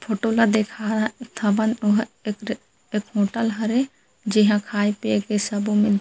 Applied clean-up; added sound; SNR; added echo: none; none; none; none.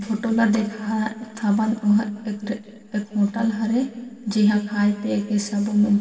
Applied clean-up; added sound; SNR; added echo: none; none; none; reverberation time 1.9 s.